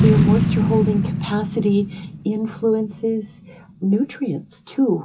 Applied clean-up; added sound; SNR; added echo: none; Boom; 1 dB; reverberation time 0.2 s.